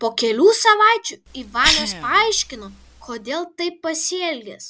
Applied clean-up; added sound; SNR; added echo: none; Cough; 7 dB; none.